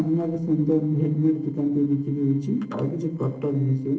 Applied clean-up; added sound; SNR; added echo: neural separator model SepFormer DNS4.